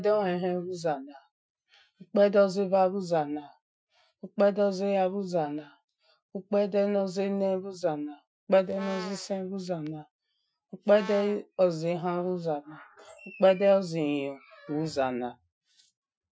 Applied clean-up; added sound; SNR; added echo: classical method Wiener filter.